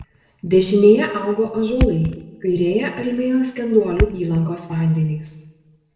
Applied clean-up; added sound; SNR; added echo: none; Thump, thud; 10 dB; reverberation time 1.0 s.